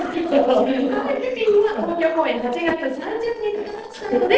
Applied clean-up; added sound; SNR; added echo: neural separator model SepFormer DNS4.